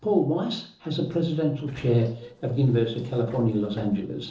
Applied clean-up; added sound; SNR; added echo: neural separator model SepFormer DNS4.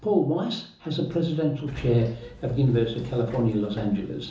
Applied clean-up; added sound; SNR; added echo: none; Sliding door; 18 dB; reverberation time 0.6 s.